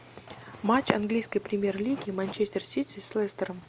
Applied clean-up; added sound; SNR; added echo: none; none; none; none.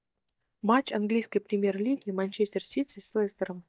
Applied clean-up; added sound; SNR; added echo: neural mask model DeepFilterNet 3.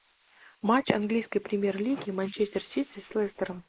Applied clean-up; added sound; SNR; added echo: neural mask model Resemble Enhance denoiser.